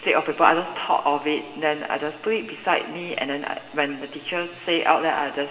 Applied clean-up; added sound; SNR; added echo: none; none; none; reverberation time 1.6 s.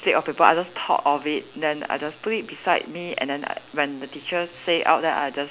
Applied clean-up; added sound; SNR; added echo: none; none; none; none.